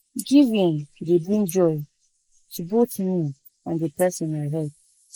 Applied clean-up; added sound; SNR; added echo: neural mask model Resemble Enhance denoiser.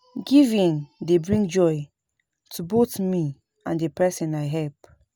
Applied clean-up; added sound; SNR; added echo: none; none; none; none.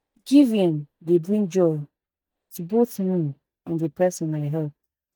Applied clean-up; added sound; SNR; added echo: neural mask model DeepFilterNet 3.